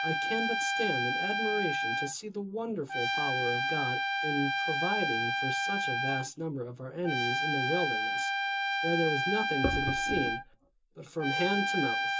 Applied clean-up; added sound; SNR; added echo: none; Trumpet; -3 dB; reverberation time 0.2 s.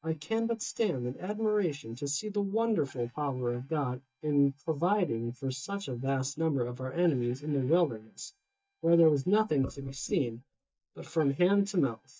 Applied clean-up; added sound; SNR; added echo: neural mask model DeepFilterNet 3.